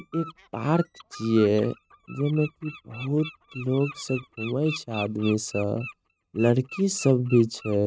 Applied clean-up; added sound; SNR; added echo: neural mask model RNNoise.